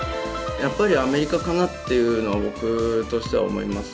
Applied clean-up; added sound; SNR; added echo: none; Wind instrument, woodwind instrument; 19 dB; none.